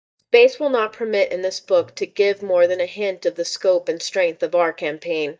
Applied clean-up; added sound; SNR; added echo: neural mask model DeepFilterNet 3.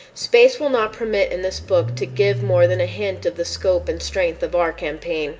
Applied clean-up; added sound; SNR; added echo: none; Engine starting / Car; 12 dB; reverberation time 0.7 s.